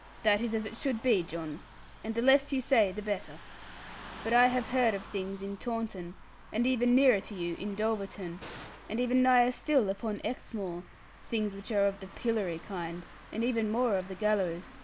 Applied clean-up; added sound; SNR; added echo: none; Gunshot, gunfire + Car passing by / Traffic noise, roadway noise; 19 dB; none.